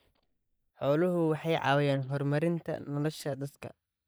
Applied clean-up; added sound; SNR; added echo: neural mask model DeepFilterNet 3.